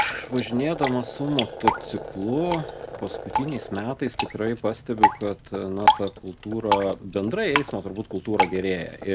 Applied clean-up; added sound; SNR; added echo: none; Drip; 1 dB; none.